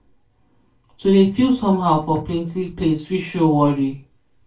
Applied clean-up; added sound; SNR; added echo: none; none; none; reverberation time 0.2 s.